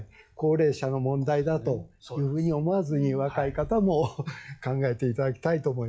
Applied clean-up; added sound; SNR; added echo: classical method log-MMSE.